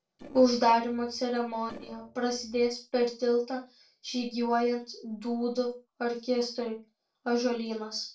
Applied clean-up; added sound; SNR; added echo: neural separator model SepFormer DNS4.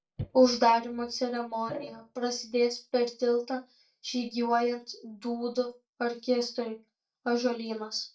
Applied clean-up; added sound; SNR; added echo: neural mask model DeepFilterNet 3.